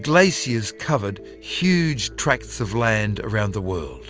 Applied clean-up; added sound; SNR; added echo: none; none; none; none.